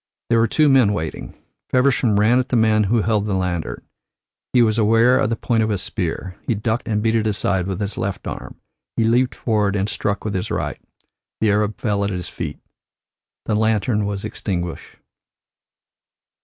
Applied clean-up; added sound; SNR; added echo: none; none; none; none.